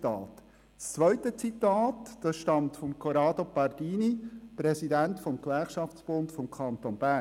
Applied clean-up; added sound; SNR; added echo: none; none; none; none.